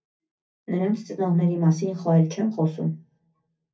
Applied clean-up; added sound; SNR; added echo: none; none; none; reverberation time 0.3 s.